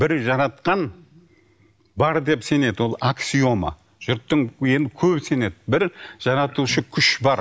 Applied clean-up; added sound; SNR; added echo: none; none; none; none.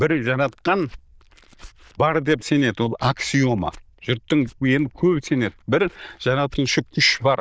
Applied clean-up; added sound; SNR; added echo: neural diffusion model UNIVERSE++.